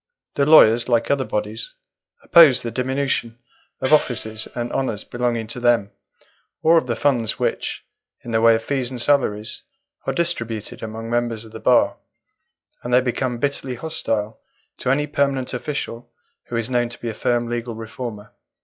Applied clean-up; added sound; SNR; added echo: classical method log-MMSE.